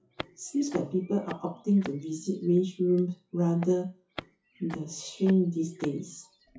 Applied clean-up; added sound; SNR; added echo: classical method WPE with log-MMSE.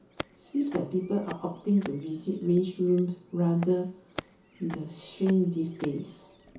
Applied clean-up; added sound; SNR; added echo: none; Walk, footsteps; 17 dB; reverberation time 0.7 s.